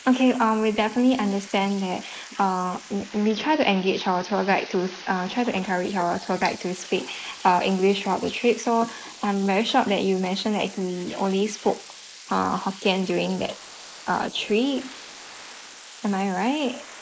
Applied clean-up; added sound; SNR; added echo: neural mask model Resemble Enhance denoiser.